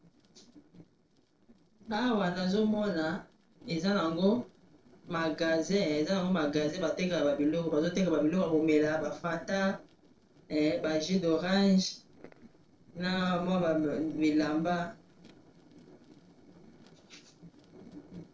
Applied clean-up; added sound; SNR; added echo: neural separator model SepFormer DNS4.